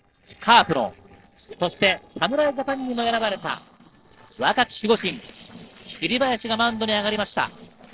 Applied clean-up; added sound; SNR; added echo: neural separator model SepFormer DNS4.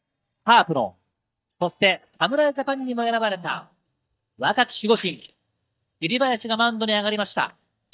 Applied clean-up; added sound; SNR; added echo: neural mask model DeepFilterNet 3.